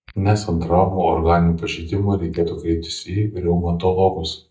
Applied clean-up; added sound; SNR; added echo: neural mask model DeepFilterNet 3.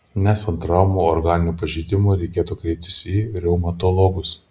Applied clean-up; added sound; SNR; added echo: none; none; none; none.